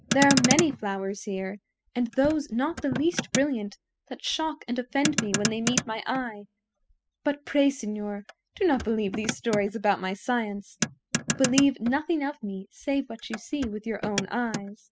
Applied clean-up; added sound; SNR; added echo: classical method spectral subtraction.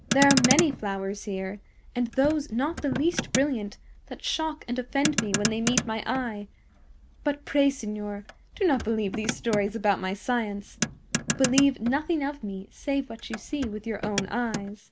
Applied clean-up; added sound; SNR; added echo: none; Motor vehicle (road); 6 dB; none.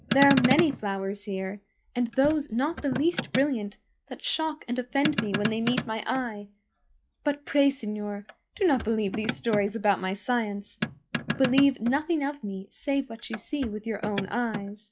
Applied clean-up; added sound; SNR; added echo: classical method log-MMSE.